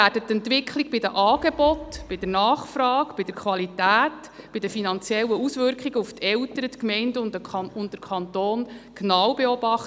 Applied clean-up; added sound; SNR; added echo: none; Wind; 17 dB; none.